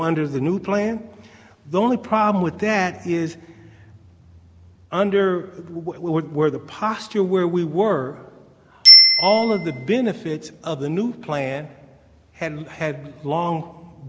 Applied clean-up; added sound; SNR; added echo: none; Bicycle bell; 2 dB; none.